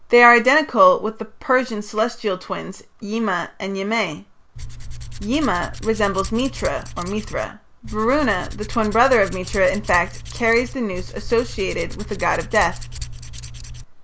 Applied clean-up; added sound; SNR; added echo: none; Tools; 10 dB; none.